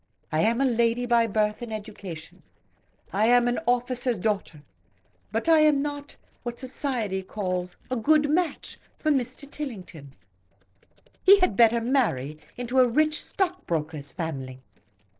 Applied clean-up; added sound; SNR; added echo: neural separator model SepFormer DNS4.